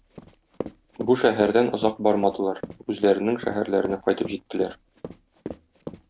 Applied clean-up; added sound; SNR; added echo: none; Run; 14 dB; none.